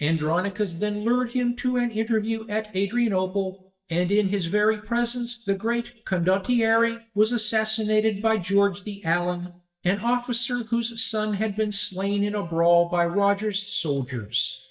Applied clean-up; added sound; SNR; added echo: neural mask model DeepFilterNet 3.